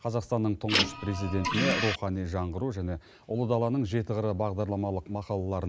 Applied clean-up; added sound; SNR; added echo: none; Printer; 0 dB; none.